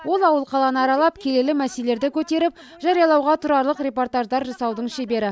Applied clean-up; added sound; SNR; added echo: none; none; none; none.